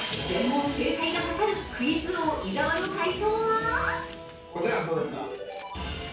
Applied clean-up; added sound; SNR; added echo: none; Tearing; 17 dB; reverberation time 0.4 s.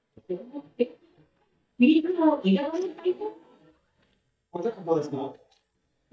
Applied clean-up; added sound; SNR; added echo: neural mask model DeepFilterNet 3.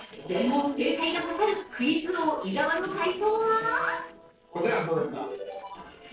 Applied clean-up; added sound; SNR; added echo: neural separator model SepFormer DNS4.